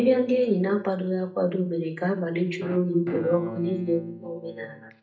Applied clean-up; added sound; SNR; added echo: neural mask model DeepFilterNet 3.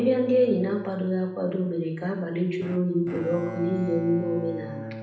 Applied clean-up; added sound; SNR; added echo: none; Bowed string instrument; 13 dB; reverberation time 0.7 s.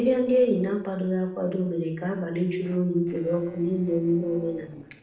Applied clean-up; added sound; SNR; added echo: neural separator model SepFormer DNS4.